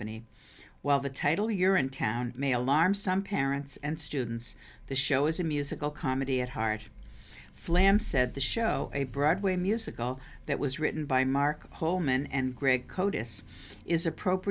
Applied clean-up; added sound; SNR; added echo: none; none; none; none.